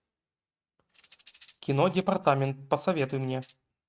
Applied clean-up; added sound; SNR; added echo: neural mask model RNNoise.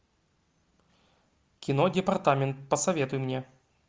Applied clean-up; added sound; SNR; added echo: none; none; none; none.